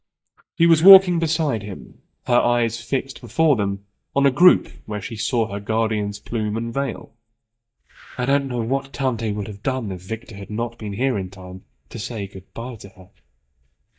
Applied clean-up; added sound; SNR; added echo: neural mask model DeepFilterNet 3.